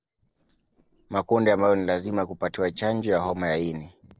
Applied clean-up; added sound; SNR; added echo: neural separator model SepFormer DNS4.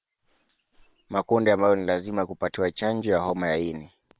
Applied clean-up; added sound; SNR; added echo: neural separator model SepFormer WHAM!.